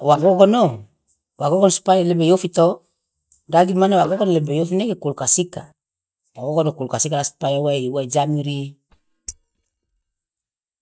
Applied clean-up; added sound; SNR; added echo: neural mask model DeepFilterNet 3.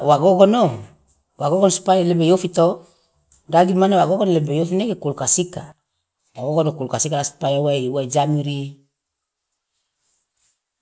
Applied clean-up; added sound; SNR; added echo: none; none; none; none.